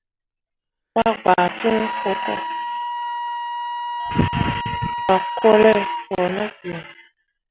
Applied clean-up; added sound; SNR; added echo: none; Wind instrument, woodwind instrument; 7 dB; none.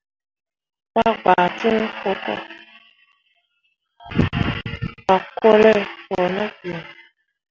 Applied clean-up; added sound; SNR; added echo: none; none; none; none.